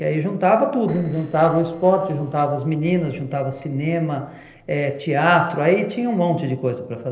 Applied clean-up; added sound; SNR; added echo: neural separator model SepFormer DNS4.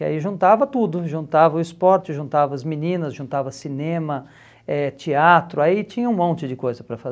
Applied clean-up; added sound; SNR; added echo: none; none; none; none.